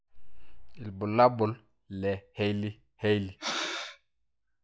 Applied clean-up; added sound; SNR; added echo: classical method log-MMSE.